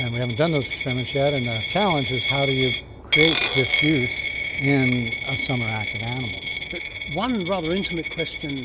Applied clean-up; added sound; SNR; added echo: none; Coin (dropping); 2 dB; none.